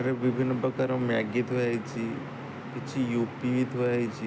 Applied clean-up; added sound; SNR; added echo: none; none; none; none.